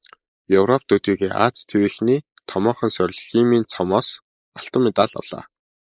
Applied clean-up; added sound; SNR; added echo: neural mask model Resemble Enhance denoiser.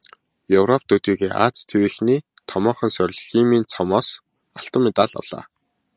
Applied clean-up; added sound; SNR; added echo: none; none; none; none.